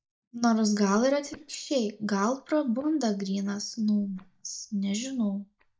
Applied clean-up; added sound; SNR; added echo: neural mask model DeepFilterNet 3.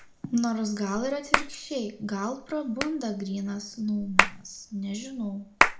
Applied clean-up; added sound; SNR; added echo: none; Hands; 0 dB; reverberation time 0.3 s.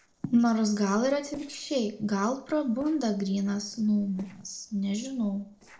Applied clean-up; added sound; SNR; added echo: neural separator model SepFormer DNS4.